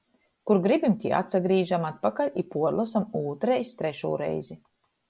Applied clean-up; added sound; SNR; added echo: none; none; none; none.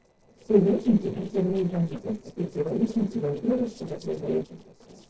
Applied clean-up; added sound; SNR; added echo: neural separator model SepFormer DNS4.